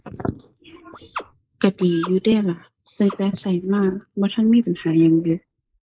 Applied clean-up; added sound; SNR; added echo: neural mask model Resemble Enhance denoiser.